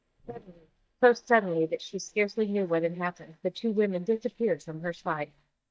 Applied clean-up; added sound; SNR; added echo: neural mask model DeepFilterNet 3.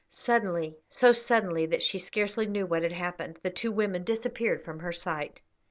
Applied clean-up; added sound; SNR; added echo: none; none; none; none.